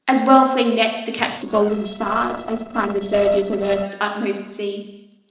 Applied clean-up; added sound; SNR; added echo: neural separator model SepFormer DNS4.